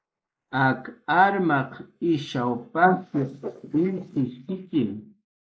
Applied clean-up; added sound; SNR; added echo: neural mask model Resemble Enhance denoiser.